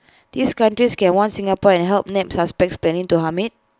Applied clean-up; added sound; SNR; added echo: none; none; none; none.